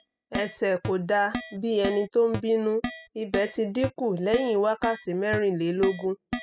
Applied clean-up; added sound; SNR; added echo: classical method spectral subtraction.